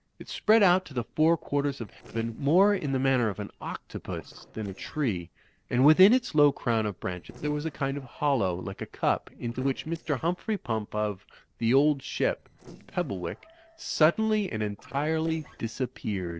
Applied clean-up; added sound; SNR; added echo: neural separator model SepFormer DNS4.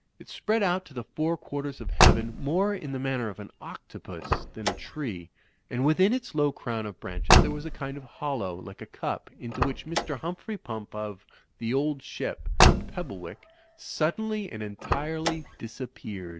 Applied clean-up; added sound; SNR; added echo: none; Car; -1 dB; none.